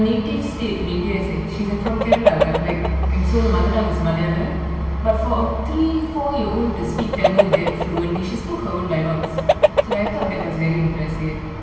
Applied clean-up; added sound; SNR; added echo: none; Chicken, rooster; 2 dB; reverberation time 2.1 s.